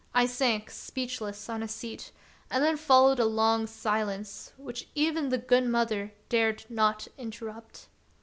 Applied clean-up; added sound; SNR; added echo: none; none; none; none.